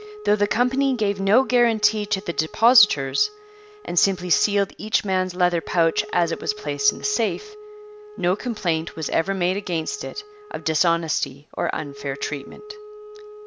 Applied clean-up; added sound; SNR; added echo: none; Wind instrument, woodwind instrument; 18 dB; none.